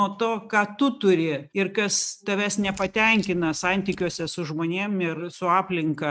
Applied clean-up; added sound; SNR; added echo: neural mask model RNNoise.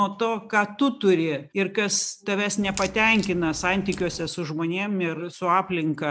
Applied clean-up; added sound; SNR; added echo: none; Crack; 15 dB; none.